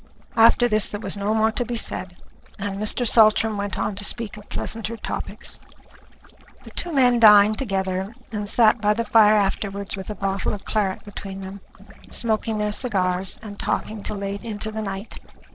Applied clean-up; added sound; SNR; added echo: neural separator model SepFormer DNS4.